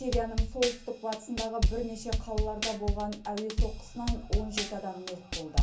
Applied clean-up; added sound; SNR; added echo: none; Drum kit; -3 dB; reverberation time 0.3 s.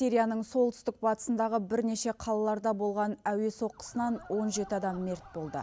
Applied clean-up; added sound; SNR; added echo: none; none; none; none.